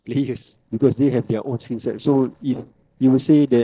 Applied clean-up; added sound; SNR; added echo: neural separator model SepFormer DNS4.